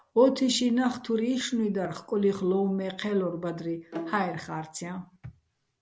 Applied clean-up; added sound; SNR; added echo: none; Bowed string instrument; 14 dB; none.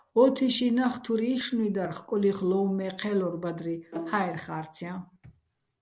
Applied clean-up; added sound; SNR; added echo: neural separator model SepFormer DNS4.